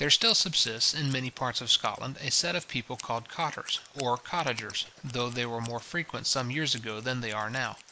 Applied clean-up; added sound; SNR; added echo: neural mask model Resemble Enhance denoiser.